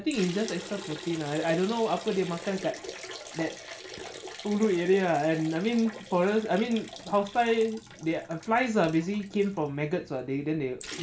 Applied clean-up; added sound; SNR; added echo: none; Liquid; 15 dB; none.